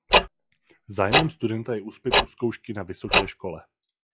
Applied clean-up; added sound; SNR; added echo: classical method log-MMSE.